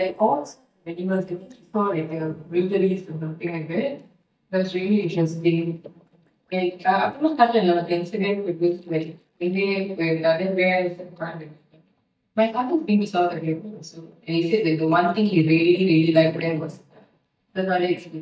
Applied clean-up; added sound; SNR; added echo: neural mask model DeepFilterNet 3.